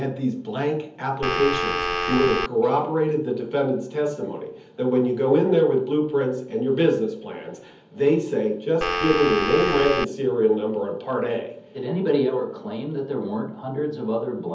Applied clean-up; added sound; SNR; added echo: none; Telephone; 1 dB; reverberation time 0.7 s.